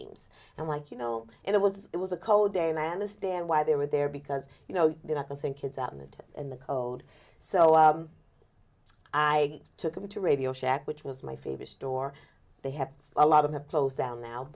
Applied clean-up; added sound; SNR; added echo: none; none; none; none.